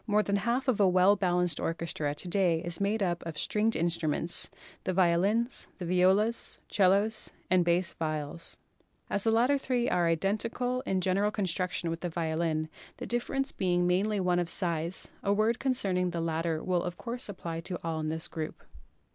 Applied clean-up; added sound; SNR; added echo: none; none; none; none.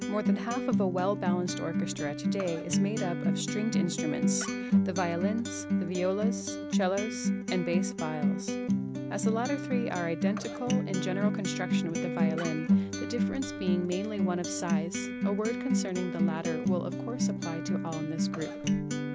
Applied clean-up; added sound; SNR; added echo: none; Acoustic guitar; -3 dB; none.